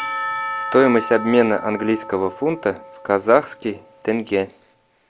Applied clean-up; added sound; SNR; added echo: none; Church bell / Percussion; 10 dB; none.